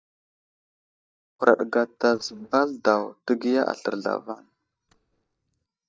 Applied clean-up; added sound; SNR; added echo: neural mask model DeepFilterNet 3.